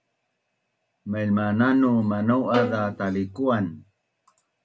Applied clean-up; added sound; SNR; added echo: none; Bowed string instrument; 3 dB; none.